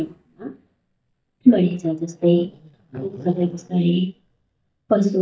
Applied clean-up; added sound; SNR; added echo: neural mask model DeepFilterNet 3.